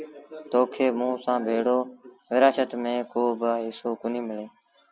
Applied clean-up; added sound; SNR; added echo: none; none; none; none.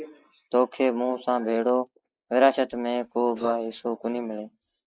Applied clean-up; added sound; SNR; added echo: neural mask model Resemble Enhance denoiser.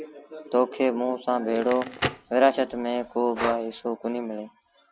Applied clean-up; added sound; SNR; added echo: none; Breathing + Crackle; 12 dB; none.